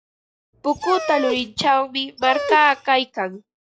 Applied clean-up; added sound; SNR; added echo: classical method log-MMSE.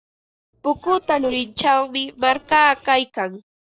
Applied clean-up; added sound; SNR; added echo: neural separator model SepFormer DNS4.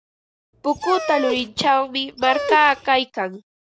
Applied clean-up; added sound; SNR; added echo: none; Dog; 8 dB; none.